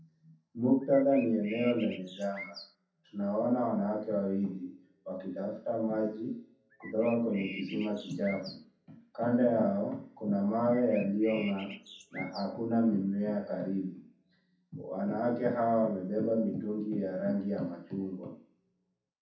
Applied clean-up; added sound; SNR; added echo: none; Bird; 15 dB; reverberation time 0.7 s.